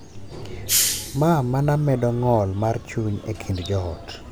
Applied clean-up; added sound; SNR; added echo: none; Hiss; 4 dB; none.